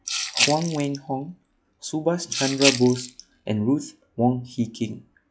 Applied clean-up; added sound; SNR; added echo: classical method log-MMSE.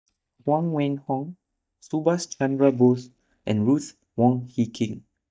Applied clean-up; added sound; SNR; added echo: neural mask model DeepFilterNet 3.